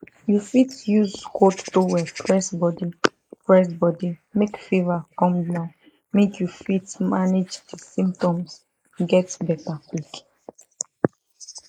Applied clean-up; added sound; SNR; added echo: neural mask model Resemble Enhance denoiser.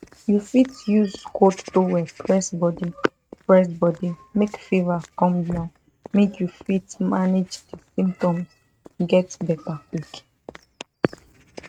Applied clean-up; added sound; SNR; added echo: neural mask model RNNoise.